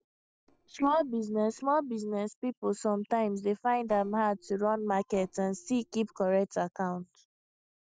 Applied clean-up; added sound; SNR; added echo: neural separator model SepFormer DNS4.